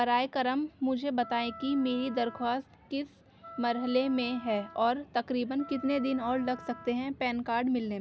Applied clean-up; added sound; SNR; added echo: none; Wind instrument, woodwind instrument; 17 dB; none.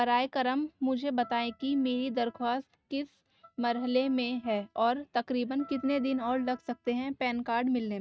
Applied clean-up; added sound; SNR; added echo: neural mask model RNNoise.